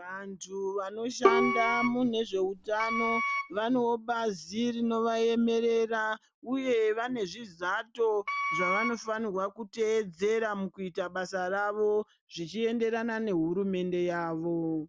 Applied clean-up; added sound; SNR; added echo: none; Wind instrument, woodwind instrument + Bowed string instrument; 1 dB; none.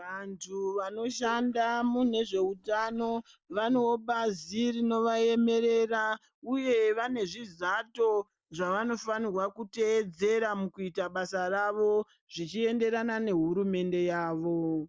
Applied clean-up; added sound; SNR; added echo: neural mask model Resemble Enhance denoiser.